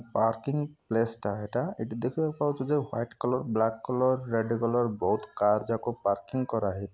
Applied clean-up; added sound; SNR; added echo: none; none; none; none.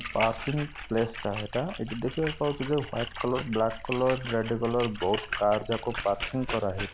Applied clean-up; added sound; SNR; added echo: none; Splash, splatter; 9 dB; none.